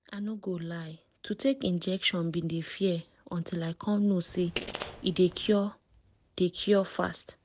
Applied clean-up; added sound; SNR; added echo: neural separator model SepFormer DNS4.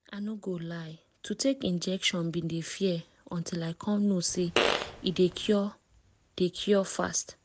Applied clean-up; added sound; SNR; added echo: none; Fart; 1 dB; none.